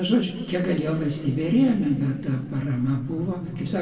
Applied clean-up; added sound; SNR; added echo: none; none; none; reverberation time 2.0 s.